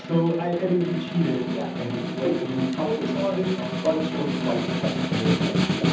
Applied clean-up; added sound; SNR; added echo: none; Snare drum; 1 dB; reverberation time 0.8 s.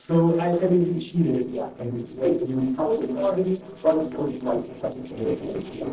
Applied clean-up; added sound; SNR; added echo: neural separator model SepFormer DNS4.